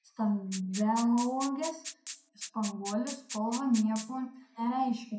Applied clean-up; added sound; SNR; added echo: none; Rattle (instrument); 12 dB; reverberation time 0.4 s.